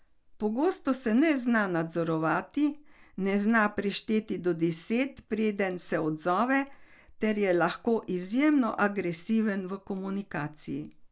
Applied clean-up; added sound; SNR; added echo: none; none; none; none.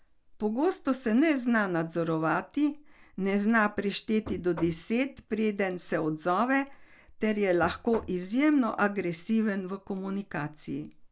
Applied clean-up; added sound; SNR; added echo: none; Knock; 15 dB; none.